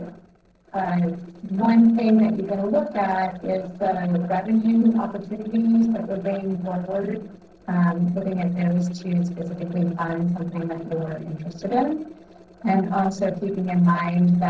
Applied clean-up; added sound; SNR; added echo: neural separator model SepFormer DNS4.